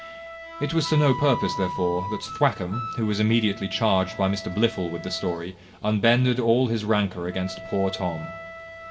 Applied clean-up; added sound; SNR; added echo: none; Wind instrument, woodwind instrument; 12 dB; reverberation time 1.5 s.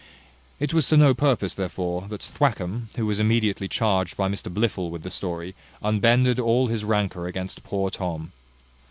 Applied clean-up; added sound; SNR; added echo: none; none; none; none.